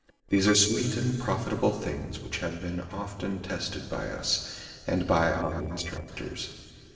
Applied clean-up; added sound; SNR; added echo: neural separator model SepFormer DNS4.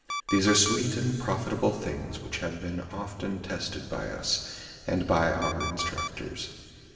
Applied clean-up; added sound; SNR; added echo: none; Alarm; 7 dB; reverberation time 2.5 s.